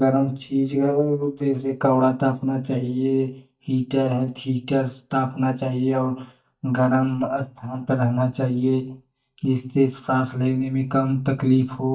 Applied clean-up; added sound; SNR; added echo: neural mask model DeepFilterNet 3.